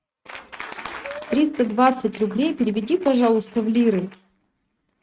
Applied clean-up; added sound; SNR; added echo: neural mask model RNNoise.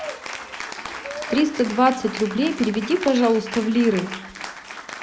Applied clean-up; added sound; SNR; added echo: none; Applause / Cheering; 11 dB; none.